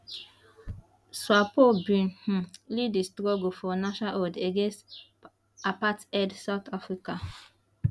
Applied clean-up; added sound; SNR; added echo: none; none; none; none.